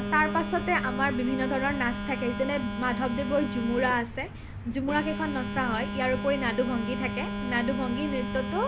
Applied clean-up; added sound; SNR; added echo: none; Telephone; 4 dB; none.